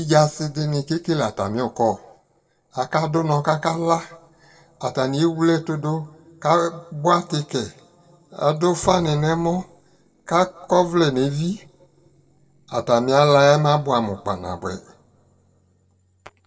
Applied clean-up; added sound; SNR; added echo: neural separator model SepFormer DNS4.